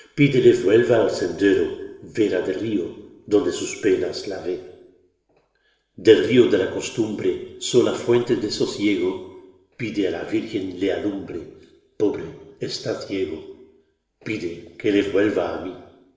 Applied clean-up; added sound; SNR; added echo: none; none; none; reverberation time 1.1 s.